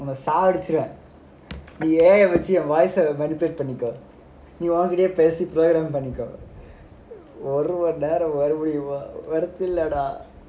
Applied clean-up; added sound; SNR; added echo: none; none; none; none.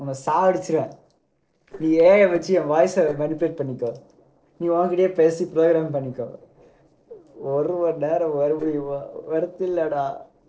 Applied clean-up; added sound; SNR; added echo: neural separator model SepFormer DNS4.